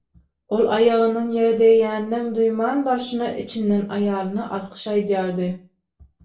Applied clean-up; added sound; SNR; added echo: none; none; none; reverberation time 0.3 s.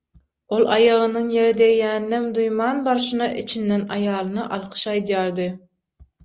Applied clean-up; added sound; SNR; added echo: none; none; none; none.